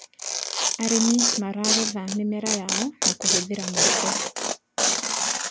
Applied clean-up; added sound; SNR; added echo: none; Tearing; -4 dB; none.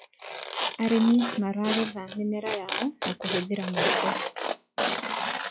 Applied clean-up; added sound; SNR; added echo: classical method log-MMSE.